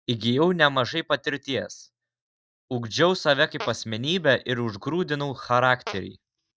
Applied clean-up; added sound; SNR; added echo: neural mask model DeepFilterNet 3.